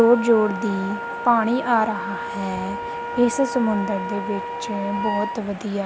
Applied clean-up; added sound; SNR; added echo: none; Wind instrument, woodwind instrument; 8 dB; none.